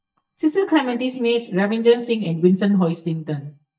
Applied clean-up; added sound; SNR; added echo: neural mask model DeepFilterNet 3.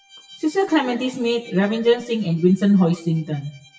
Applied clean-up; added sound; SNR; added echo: classical method WPE with log-MMSE.